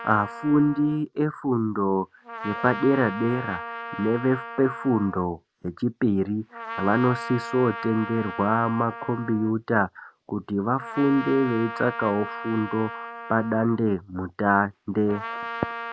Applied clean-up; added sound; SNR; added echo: none; Trumpet; 12 dB; none.